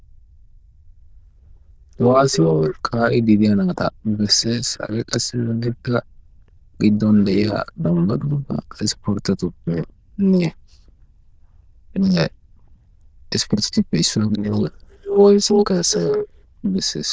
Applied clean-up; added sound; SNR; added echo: neural diffusion model UNIVERSE++.